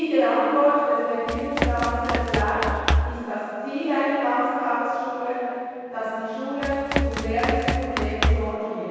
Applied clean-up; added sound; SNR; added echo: none; Run; 1 dB; reverberation time 2.2 s.